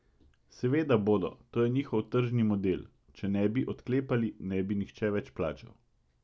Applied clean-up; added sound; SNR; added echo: none; none; none; none.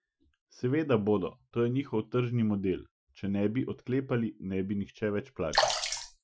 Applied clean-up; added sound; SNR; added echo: classical method Wiener filter.